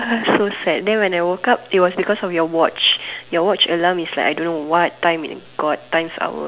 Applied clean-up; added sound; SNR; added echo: none; none; none; none.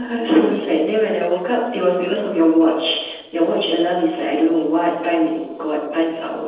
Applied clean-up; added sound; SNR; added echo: neural separator model SepFormer DNS4.